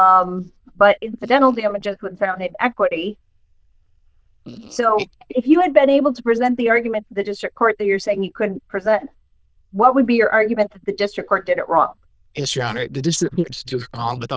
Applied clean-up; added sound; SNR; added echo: neural diffusion model UNIVERSE++.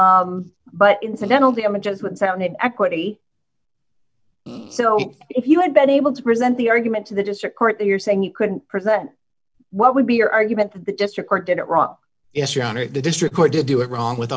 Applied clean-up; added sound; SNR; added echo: none; Fart; 18 dB; none.